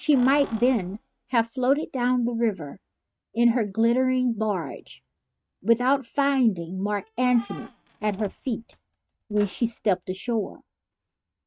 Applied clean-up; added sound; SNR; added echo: neural mask model RNNoise.